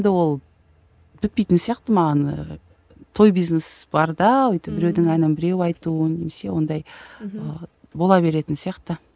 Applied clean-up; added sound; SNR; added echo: none; none; none; none.